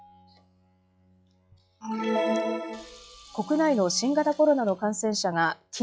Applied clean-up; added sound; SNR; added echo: classical method log-MMSE.